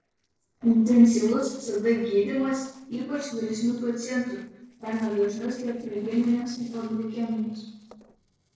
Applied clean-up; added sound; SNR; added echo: neural separator model SepFormer DNS4.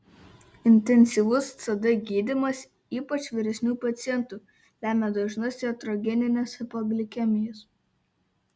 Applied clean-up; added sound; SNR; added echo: none; none; none; none.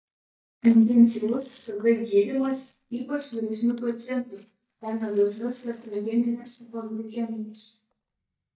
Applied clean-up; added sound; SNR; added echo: neural mask model DeepFilterNet 3.